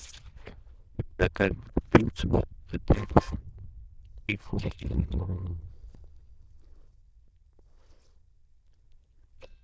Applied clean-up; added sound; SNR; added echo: neural diffusion model UNIVERSE++.